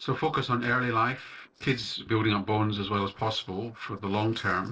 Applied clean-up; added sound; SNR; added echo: neural separator model SepFormer DNS4.